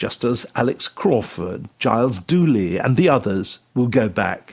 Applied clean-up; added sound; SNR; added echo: none; none; none; none.